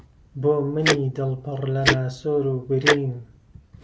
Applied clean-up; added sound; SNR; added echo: none; Tick-tock; 3 dB; none.